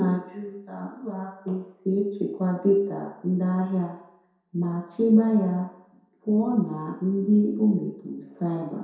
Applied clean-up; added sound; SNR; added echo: none; none; none; reverberation time 0.7 s.